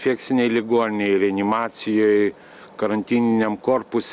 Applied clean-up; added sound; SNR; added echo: none; none; none; none.